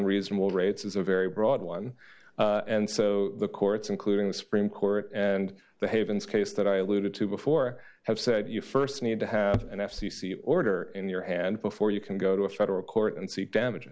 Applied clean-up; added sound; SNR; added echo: none; none; none; none.